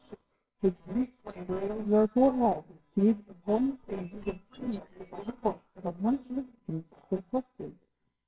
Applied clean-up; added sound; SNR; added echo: neural separator model SepFormer WHAMR!.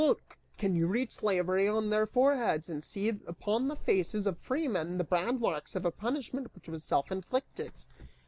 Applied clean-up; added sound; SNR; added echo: none; none; none; none.